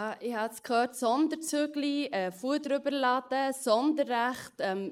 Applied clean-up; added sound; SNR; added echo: neural mask model Resemble Enhance denoiser.